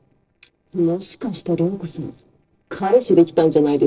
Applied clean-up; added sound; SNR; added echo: neural separator model SepFormer DNS4.